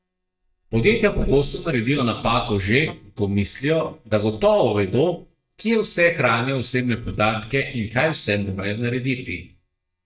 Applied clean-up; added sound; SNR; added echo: neural mask model DeepFilterNet 3.